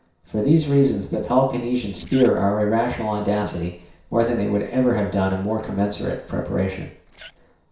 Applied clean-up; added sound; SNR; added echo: neural separator model SepFormer DNS4.